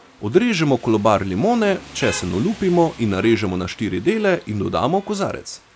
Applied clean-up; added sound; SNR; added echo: none; Rain; 19 dB; none.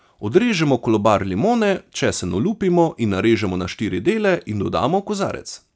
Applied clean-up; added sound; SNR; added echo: none; none; none; none.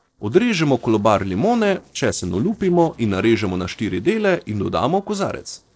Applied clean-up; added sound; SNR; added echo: neural separator model SepFormer DNS4.